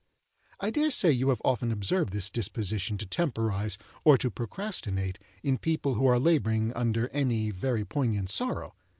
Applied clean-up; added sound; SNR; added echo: neural mask model Resemble Enhance denoiser.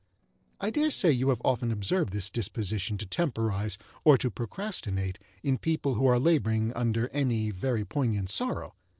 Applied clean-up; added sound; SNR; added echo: neural separator model SepFormer DNS4.